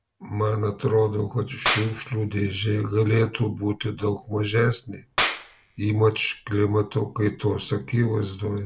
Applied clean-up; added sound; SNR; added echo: none; Clapping; 9 dB; none.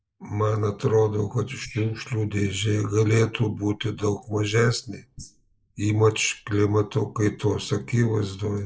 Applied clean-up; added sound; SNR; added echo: neural mask model Resemble Enhance denoiser.